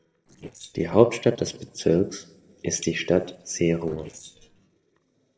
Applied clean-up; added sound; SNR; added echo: neural separator model SepFormer DNS4.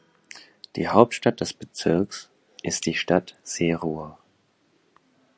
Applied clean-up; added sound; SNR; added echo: none; none; none; none.